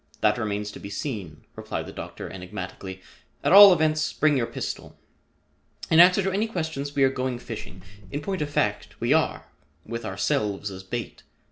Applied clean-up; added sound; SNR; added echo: none; Car; 10 dB; none.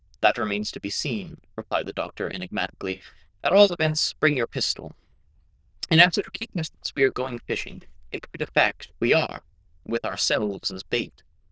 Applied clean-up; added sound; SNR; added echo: neural diffusion model UNIVERSE++.